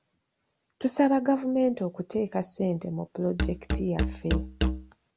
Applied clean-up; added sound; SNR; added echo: none; Musical instrument; 1 dB; none.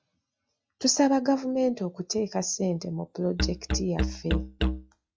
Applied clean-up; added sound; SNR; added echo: classical method log-MMSE.